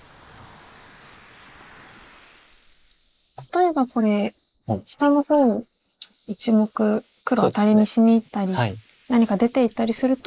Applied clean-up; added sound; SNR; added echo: neural mask model Resemble Enhance denoiser.